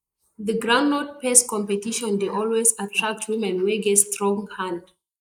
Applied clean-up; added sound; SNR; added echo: neural mask model Resemble Enhance denoiser.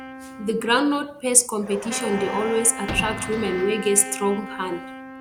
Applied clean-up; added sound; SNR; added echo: none; Car + Wind instrument, woodwind instrument; 10 dB; none.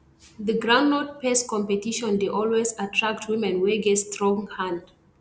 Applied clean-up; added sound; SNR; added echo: none; none; none; none.